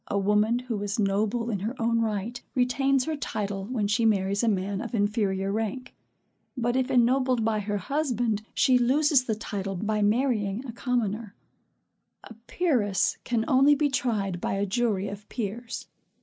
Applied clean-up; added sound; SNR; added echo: none; none; none; none.